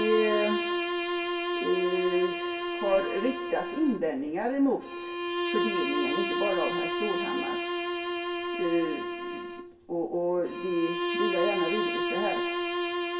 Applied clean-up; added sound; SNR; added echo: none; Bowed string instrument; 0 dB; reverberation time 0.2 s.